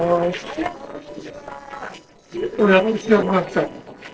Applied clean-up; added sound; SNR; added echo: neural separator model SepFormer DNS4.